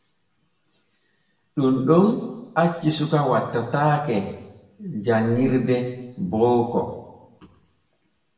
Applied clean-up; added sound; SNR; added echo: none; none; none; reverberation time 1.0 s.